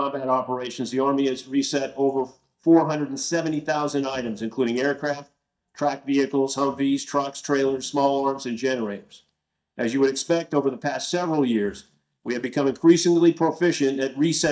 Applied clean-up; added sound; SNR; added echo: neural mask model DeepFilterNet 3.